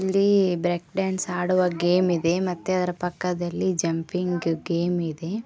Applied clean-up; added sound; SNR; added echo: none; none; none; none.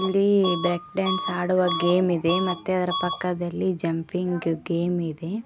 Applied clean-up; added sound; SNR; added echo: none; Bus / Alarm; 10 dB; none.